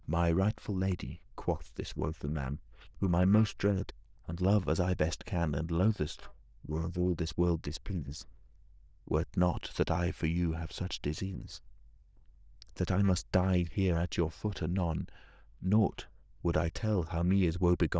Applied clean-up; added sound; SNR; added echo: neural diffusion model UNIVERSE++.